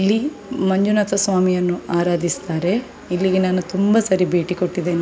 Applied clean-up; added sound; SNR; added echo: none; none; none; none.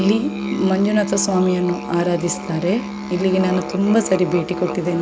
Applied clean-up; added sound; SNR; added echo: none; Musical instrument; 7 dB; none.